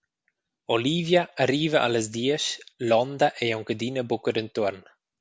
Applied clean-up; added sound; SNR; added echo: none; none; none; none.